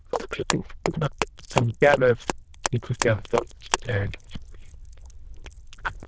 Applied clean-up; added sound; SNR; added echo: neural diffusion model UNIVERSE++.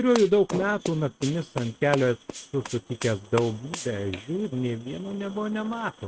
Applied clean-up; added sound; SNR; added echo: neural mask model RNNoise.